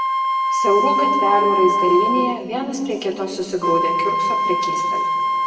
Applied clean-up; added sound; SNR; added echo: none; Wind instrument, woodwind instrument; -2 dB; reverberation time 1.9 s.